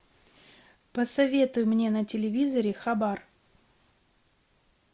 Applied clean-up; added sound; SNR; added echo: none; none; none; none.